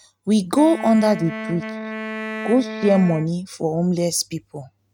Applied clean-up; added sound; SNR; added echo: neural mask model RNNoise.